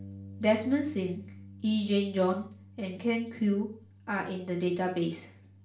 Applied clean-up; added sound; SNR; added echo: none; Bass guitar; 18 dB; reverberation time 0.4 s.